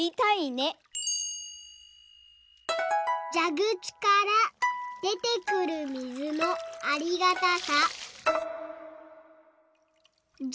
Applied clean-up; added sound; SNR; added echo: none; none; none; none.